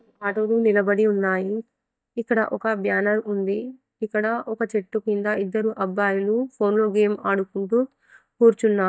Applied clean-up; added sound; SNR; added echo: neural mask model DeepFilterNet 3.